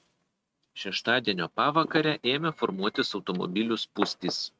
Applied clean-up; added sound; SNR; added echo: neural mask model RNNoise.